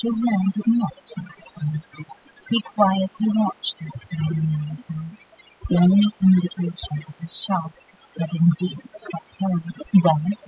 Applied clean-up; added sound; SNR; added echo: classical method spectral subtraction.